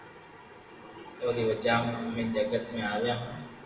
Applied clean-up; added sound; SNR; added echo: none; none; none; reverberation time 0.9 s.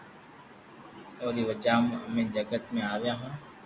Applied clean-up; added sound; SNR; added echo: none; none; none; none.